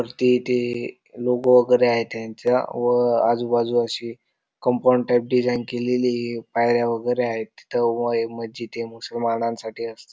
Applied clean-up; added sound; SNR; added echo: none; none; none; none.